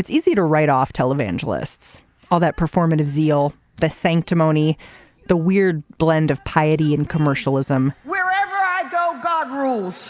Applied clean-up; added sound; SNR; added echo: none; none; none; none.